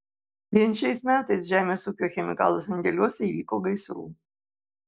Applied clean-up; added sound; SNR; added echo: none; none; none; none.